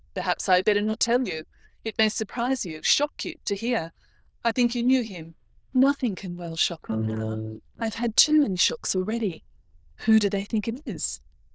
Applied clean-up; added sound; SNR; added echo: neural diffusion model UNIVERSE++.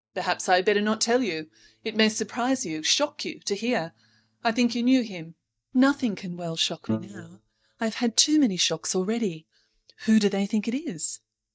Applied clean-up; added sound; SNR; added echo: neural mask model DeepFilterNet 3.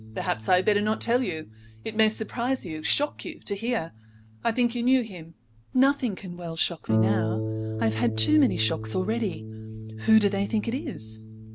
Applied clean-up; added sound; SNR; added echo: none; Harp; 7 dB; none.